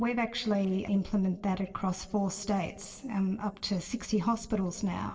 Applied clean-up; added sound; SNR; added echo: neural separator model SepFormer DNS4.